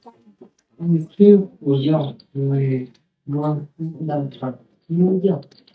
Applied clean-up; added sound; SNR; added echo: neural mask model DeepFilterNet 3.